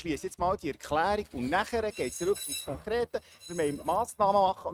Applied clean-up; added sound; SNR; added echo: neural mask model RNNoise.